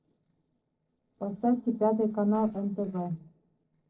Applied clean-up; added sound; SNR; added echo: neural separator model SepFormer DNS4.